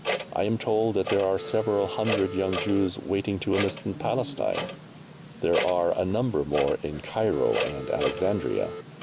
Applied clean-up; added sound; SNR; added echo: none; Clock + Telephone; 8 dB; none.